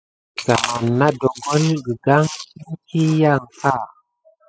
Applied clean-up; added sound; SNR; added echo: classical method spectral subtraction.